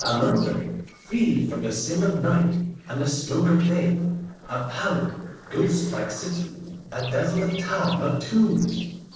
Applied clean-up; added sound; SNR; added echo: neural separator model SepFormer DNS4.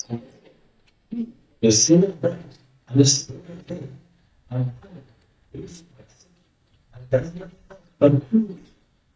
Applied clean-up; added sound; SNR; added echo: neural mask model DeepFilterNet 3.